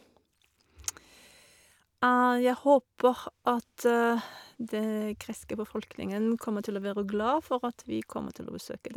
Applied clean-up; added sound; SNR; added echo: none; none; none; none.